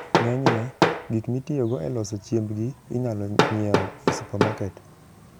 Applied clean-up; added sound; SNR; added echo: none; Hammer; -1 dB; none.